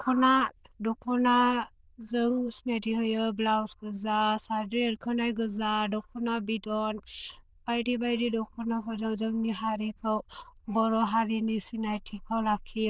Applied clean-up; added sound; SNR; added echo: neural diffusion model UNIVERSE++.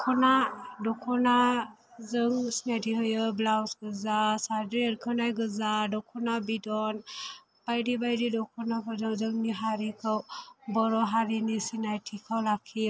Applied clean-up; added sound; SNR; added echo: none; none; none; none.